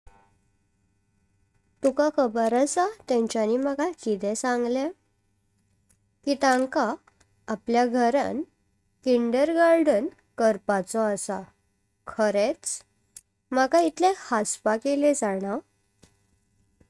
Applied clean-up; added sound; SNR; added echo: neural mask model RNNoise.